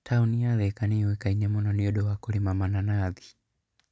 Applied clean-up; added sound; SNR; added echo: none; none; none; none.